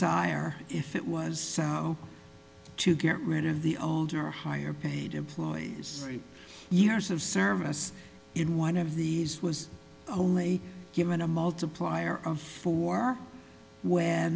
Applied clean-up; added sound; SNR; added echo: none; none; none; none.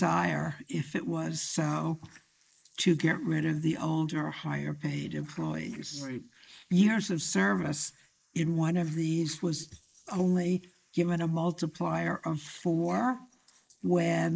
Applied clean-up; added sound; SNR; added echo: neural mask model Resemble Enhance denoiser.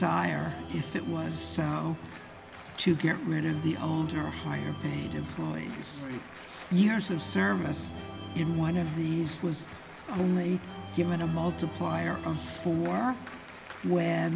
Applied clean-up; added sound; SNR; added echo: none; Organ; 12 dB; none.